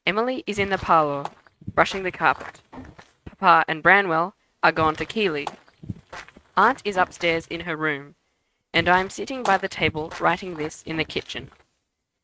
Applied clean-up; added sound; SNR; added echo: neural mask model RNNoise.